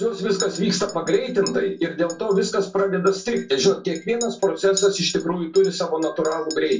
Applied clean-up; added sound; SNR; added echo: none; Chink, clink; 16 dB; reverberation time 0.2 s.